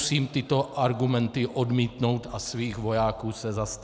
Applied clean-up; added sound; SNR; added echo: none; none; none; none.